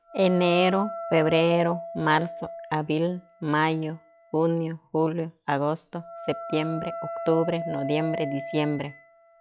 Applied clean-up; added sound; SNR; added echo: classical method log-MMSE.